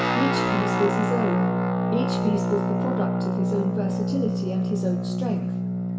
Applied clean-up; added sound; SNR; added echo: none; Guitar; -4 dB; reverberation time 0.8 s.